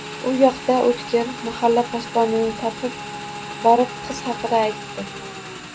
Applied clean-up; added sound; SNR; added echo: none; Motorcycle / Engine; 11 dB; none.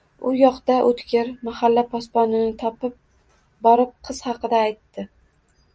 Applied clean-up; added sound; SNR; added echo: none; none; none; none.